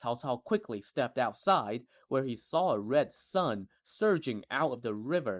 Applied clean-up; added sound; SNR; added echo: neural mask model Resemble Enhance denoiser.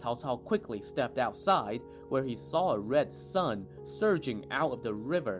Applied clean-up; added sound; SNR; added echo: none; Piano; 16 dB; none.